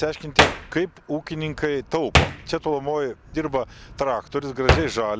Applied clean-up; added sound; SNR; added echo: none; Hands; 0 dB; none.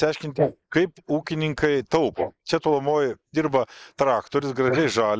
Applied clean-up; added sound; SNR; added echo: neural mask model Resemble Enhance denoiser.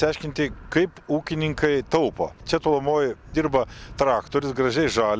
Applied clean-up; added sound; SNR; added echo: none; none; none; none.